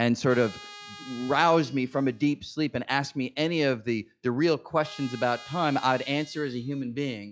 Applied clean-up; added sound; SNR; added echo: classical method log-MMSE.